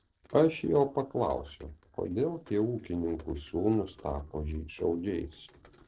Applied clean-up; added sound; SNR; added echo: neural separator model SepFormer DNS4.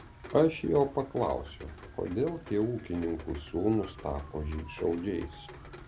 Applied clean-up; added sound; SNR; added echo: none; Rain; 16 dB; none.